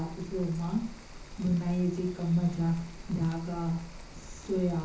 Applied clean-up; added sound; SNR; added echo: none; Rain; 13 dB; reverberation time 0.6 s.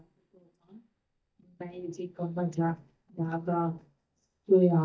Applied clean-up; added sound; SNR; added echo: neural mask model DeepFilterNet 3.